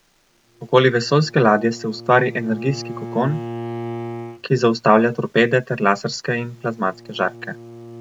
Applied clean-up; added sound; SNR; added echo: none; Bowed string instrument; 15 dB; none.